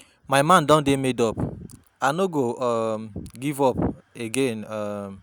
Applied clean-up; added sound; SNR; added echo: none; none; none; none.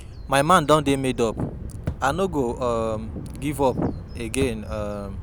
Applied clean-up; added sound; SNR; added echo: none; Thump, thud + Bird vocalization, bird call, bird song; 10 dB; none.